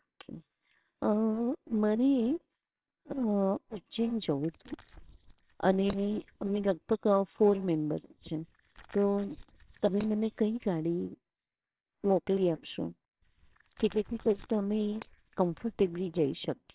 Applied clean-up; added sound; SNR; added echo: neural separator model SepFormer WHAMR!.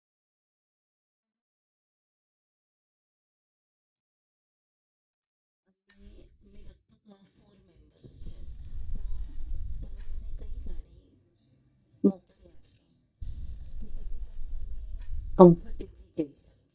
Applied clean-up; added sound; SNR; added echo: neural mask model DeepFilterNet 3.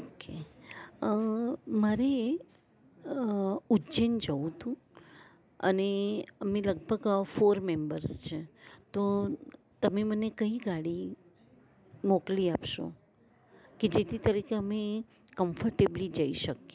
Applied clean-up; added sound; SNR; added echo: none; none; none; none.